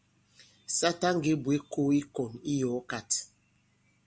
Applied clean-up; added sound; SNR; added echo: none; none; none; none.